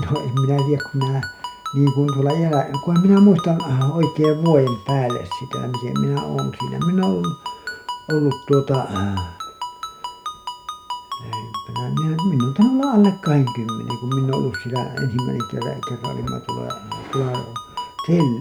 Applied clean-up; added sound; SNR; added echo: none; Ringtone; 12 dB; none.